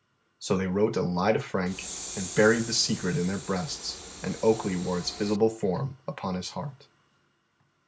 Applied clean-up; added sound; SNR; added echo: none; Train; 12 dB; none.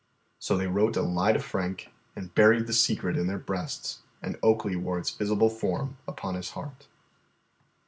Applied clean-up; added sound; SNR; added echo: none; none; none; none.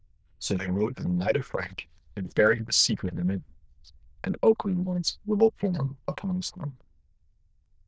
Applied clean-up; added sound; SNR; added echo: neural diffusion model UNIVERSE++.